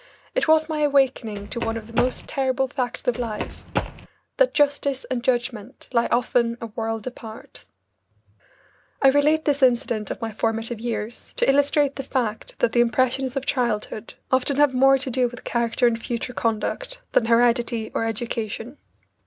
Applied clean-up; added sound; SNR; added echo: none; Run; 7 dB; none.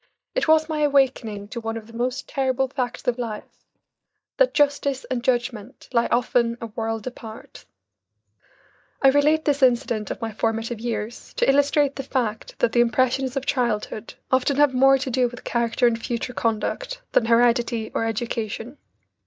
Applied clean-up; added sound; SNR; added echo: neural mask model DeepFilterNet 3.